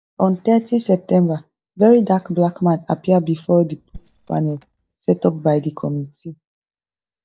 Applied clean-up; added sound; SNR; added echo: neural mask model DeepFilterNet 3.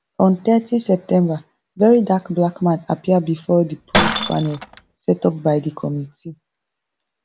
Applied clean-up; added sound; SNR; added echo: none; Shatter; 10 dB; none.